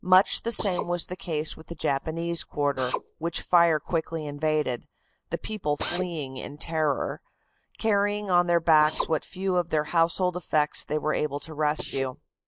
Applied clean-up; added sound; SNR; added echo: neural mask model Resemble Enhance denoiser.